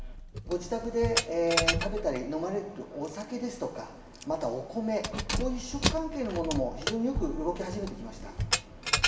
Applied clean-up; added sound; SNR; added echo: none; Keys jangling; 1 dB; reverberation time 1.2 s.